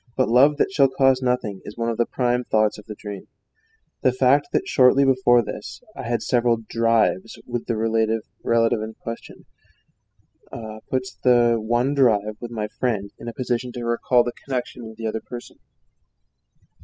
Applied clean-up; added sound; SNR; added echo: classical method spectral subtraction.